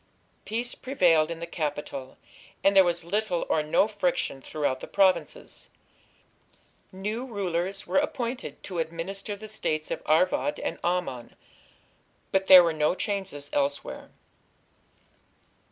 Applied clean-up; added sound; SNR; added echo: none; none; none; none.